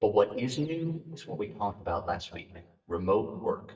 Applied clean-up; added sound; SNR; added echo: neural mask model DeepFilterNet 3.